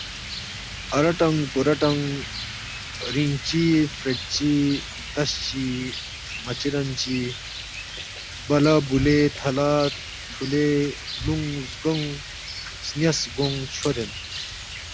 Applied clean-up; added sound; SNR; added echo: none; Rain; 9 dB; none.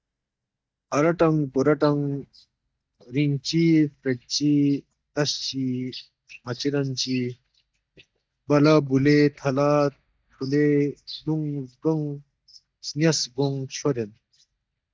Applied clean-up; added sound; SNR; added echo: neural mask model DeepFilterNet 3.